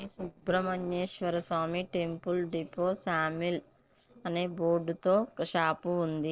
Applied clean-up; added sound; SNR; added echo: neural separator model SepFormer DNS4.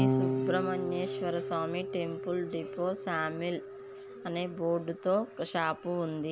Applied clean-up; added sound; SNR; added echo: none; Electric guitar / Bass guitar; 2 dB; none.